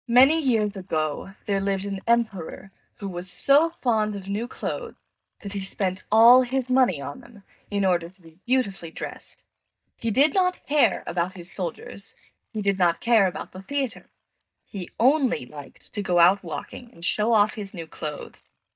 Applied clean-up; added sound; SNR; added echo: neural mask model DeepFilterNet 3.